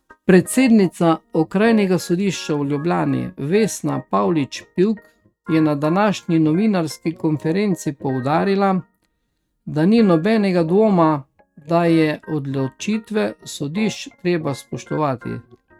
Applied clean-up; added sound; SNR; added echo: neural mask model RNNoise.